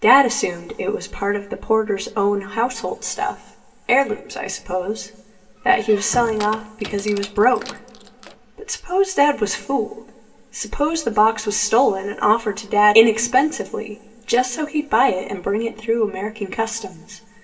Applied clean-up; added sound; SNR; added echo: none; Squeak; 16 dB; reverberation time 1.4 s.